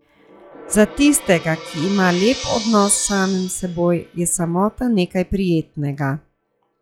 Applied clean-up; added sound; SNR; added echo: classical method log-MMSE.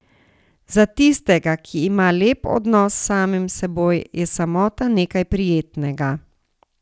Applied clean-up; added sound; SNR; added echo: none; none; none; none.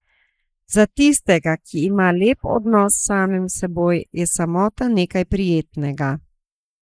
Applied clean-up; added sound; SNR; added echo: neural mask model Resemble Enhance denoiser.